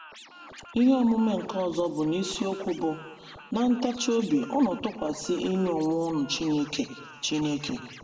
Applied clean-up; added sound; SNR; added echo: none; Scratching (performance technique); 20 dB; reverberation time 1.3 s.